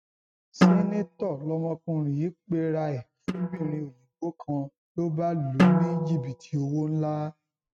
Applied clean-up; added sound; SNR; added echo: neural mask model RNNoise.